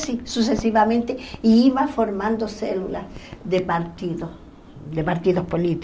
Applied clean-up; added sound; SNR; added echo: none; none; none; none.